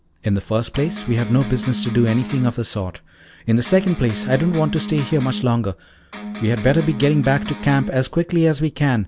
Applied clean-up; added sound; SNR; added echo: none; Electric guitar; 9 dB; none.